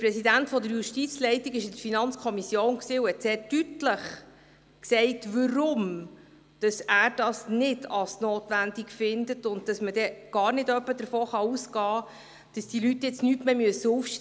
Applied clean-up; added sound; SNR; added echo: none; none; none; none.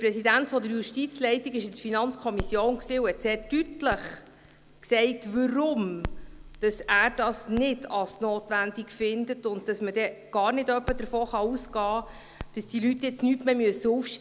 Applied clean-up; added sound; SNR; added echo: none; Crackle; 15 dB; none.